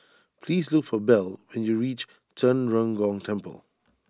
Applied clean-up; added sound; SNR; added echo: none; none; none; none.